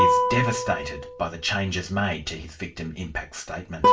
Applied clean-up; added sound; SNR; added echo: none; Guitar; -3 dB; reverberation time 0.2 s.